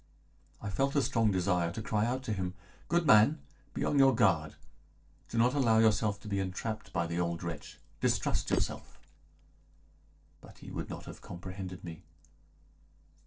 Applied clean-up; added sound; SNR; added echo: neural separator model SepFormer DNS4.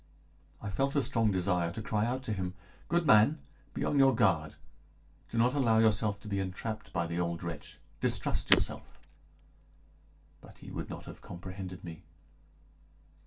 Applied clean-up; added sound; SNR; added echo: none; Shatter; 4 dB; reverberation time 0.2 s.